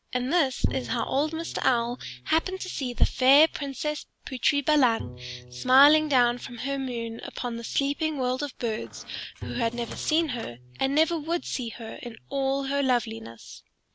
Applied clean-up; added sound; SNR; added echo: none; Squeak + Bowed string instrument; 18 dB; none.